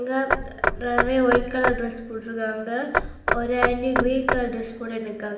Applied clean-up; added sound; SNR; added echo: none; Knock / Wood; 1 dB; reverberation time 0.8 s.